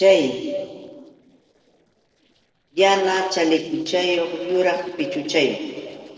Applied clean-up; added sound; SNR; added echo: neural separator model SepFormer DNS4.